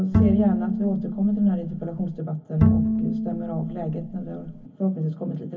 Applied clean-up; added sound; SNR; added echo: none; Bowed string instrument; -1 dB; reverberation time 0.3 s.